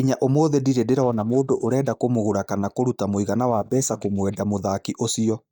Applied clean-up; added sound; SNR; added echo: neural mask model DeepFilterNet 3.